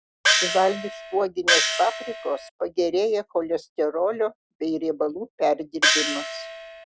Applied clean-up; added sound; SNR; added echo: none; Gong; -2 dB; none.